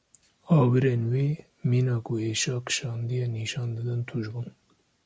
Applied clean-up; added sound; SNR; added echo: none; none; none; none.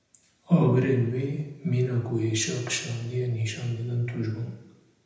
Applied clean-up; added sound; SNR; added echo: none; none; none; reverberation time 0.8 s.